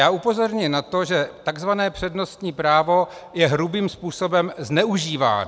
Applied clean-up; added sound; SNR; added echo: none; none; none; none.